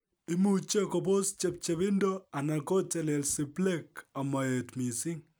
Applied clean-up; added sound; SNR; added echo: none; none; none; none.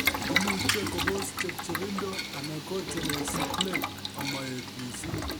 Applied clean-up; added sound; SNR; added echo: none; Boiling; -4 dB; none.